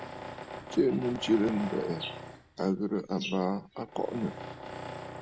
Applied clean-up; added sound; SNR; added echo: none; Tools; 11 dB; none.